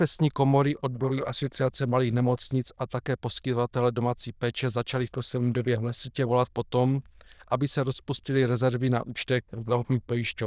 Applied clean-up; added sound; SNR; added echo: neural diffusion model UNIVERSE++.